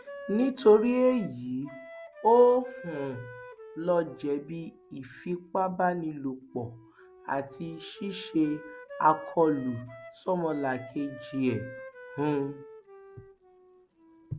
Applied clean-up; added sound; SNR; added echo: none; Wind instrument, woodwind instrument; 18 dB; none.